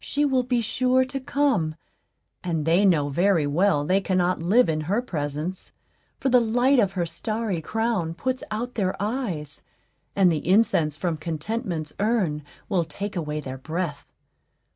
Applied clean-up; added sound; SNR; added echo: none; none; none; none.